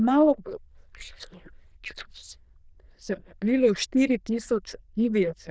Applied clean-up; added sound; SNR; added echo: neural diffusion model UNIVERSE++.